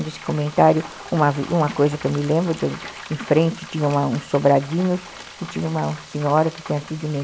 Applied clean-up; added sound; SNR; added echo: none; Frying (food); 17 dB; none.